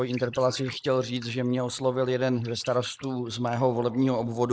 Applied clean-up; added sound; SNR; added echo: neural mask model Resemble Enhance denoiser.